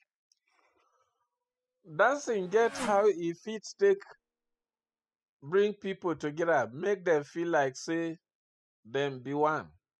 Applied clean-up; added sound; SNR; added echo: classical method spectral subtraction.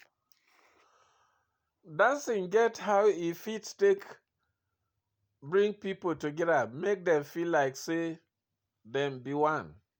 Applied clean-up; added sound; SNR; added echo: none; none; none; none.